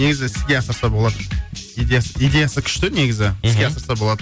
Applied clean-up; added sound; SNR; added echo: none; none; none; none.